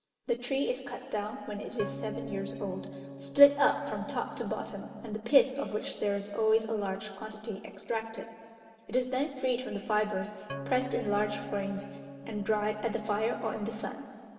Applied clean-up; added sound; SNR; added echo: none; Organ; 11 dB; reverberation time 2.8 s.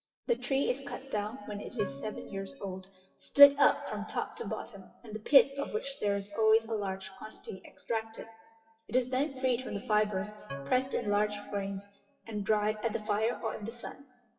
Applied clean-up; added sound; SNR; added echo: classical method WPE with log-MMSE.